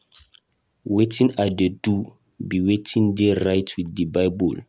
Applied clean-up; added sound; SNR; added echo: none; none; none; none.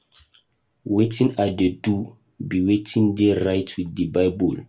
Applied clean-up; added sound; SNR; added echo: none; none; none; reverberation time 0.2 s.